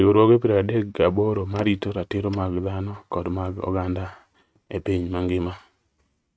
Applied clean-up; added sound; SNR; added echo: neural mask model RNNoise.